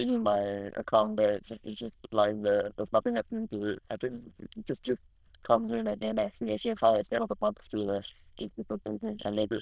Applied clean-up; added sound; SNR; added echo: neural diffusion model UNIVERSE++.